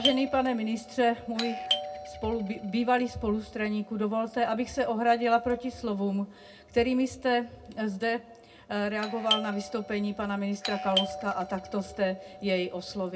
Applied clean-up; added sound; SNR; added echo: none; Doorbell; 9 dB; reverberation time 0.2 s.